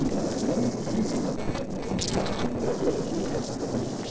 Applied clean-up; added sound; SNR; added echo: neural separator model SepFormer DNS4.